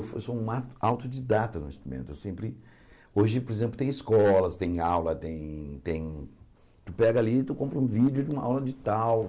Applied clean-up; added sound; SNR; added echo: none; none; none; none.